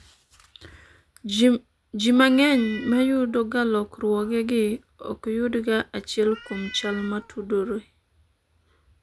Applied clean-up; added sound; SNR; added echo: none; Meow; 17 dB; none.